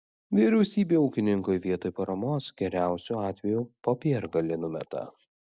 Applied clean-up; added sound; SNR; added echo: none; none; none; none.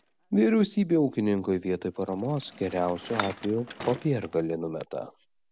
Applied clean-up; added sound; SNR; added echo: none; Bicycle; 16 dB; none.